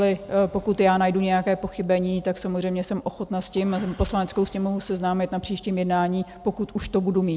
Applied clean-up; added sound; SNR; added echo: none; none; none; none.